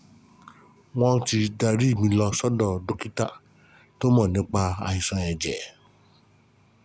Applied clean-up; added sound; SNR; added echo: none; none; none; none.